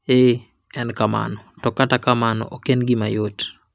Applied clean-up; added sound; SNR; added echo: none; none; none; none.